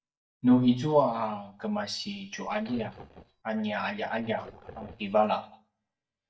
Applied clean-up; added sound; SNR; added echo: neural mask model DeepFilterNet 3.